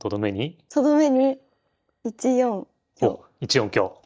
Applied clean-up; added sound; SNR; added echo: neural mask model DeepFilterNet 3.